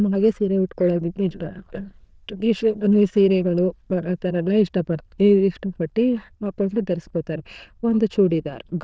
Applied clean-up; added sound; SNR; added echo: neural diffusion model UNIVERSE++.